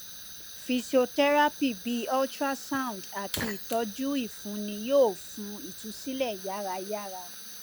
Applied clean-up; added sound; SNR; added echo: none; Fire; 11 dB; none.